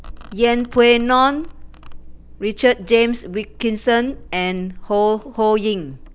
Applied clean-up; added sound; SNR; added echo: none; Domestic sounds, home sounds; 16 dB; none.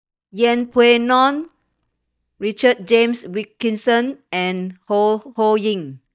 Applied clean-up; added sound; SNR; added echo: neural mask model DeepFilterNet 3.